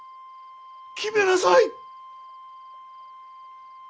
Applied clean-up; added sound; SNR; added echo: none; Wind instrument, woodwind instrument; 18 dB; none.